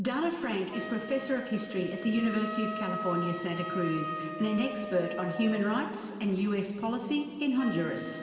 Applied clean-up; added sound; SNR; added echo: none; Wind instrument, woodwind instrument; 9 dB; reverberation time 2.3 s.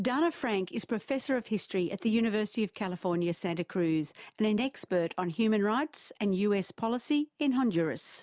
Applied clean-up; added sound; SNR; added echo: none; none; none; none.